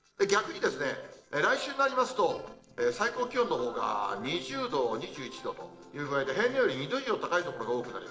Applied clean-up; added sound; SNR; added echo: neural separator model SepFormer DNS4.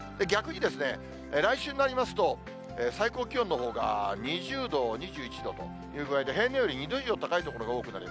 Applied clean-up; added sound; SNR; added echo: none; none; none; none.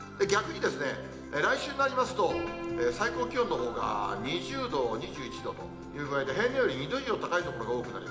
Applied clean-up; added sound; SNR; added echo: none; Piano; 13 dB; reverberation time 0.8 s.